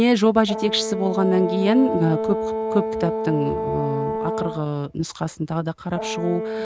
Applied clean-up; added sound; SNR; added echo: none; Brass instrument; 5 dB; none.